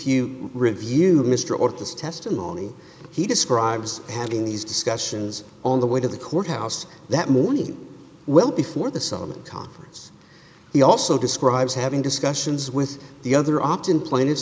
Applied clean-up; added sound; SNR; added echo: none; none; none; none.